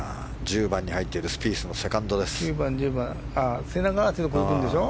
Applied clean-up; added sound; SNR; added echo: none; none; none; none.